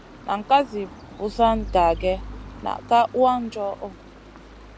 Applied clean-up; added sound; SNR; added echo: none; Stream; 14 dB; none.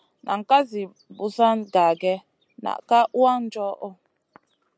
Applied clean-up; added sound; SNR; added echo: none; none; none; none.